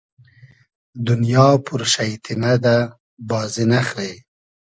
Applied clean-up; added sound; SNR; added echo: none; none; none; none.